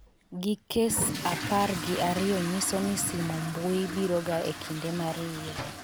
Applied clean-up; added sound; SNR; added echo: none; Fill (with liquid) / Toilet flush; 7 dB; none.